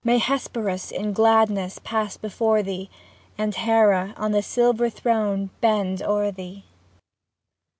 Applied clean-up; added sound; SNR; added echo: none; none; none; none.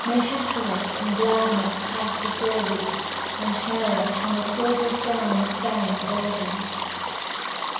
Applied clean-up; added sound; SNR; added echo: none; Stream; -1 dB; reverberation time 1.0 s.